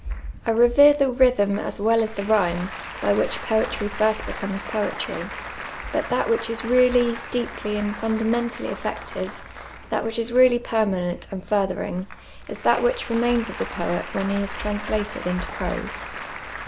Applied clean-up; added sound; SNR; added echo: none; Applause; 12 dB; none.